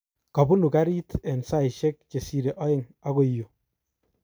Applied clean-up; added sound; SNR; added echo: none; none; none; none.